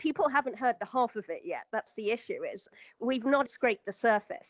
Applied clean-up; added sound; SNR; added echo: none; none; none; none.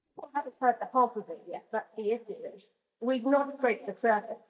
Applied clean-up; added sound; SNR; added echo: neural mask model DeepFilterNet 3.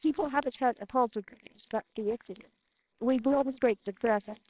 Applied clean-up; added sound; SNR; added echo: neural separator model SepFormer WHAMR!.